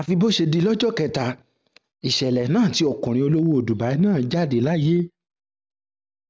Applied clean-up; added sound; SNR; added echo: none; none; none; none.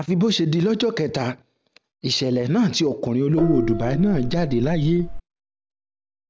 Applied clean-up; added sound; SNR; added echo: none; Gong; 4 dB; none.